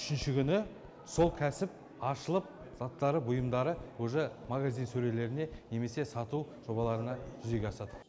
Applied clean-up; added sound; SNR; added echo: none; none; none; none.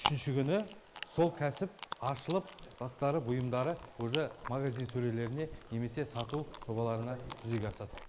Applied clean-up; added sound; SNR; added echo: neural mask model Resemble Enhance denoiser.